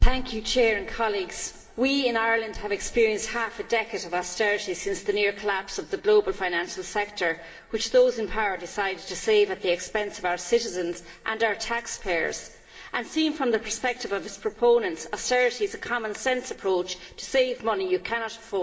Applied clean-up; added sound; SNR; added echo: none; none; none; reverberation time 1.2 s.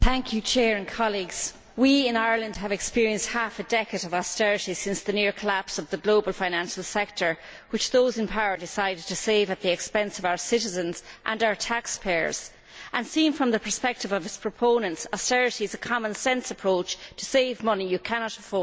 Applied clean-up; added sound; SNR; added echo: none; none; none; none.